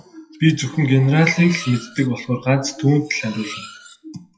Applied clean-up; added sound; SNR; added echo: classical method WPE with log-MMSE.